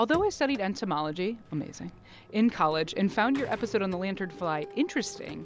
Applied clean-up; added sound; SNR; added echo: none; Printer + Sliding door / Slam; 18 dB; none.